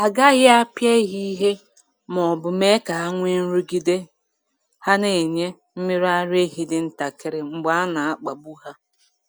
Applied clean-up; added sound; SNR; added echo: none; none; none; none.